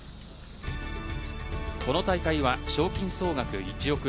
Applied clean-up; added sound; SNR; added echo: none; Motor vehicle (road); 15 dB; none.